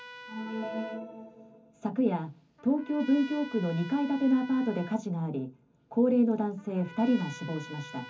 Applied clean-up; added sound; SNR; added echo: none; Trumpet; 18 dB; reverberation time 0.3 s.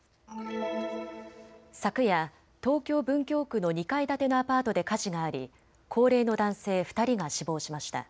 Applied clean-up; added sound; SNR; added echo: none; none; none; none.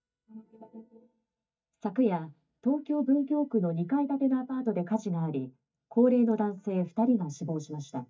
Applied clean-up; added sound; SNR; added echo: neural mask model DeepFilterNet 3.